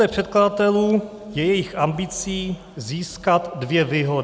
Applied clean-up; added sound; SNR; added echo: none; none; none; none.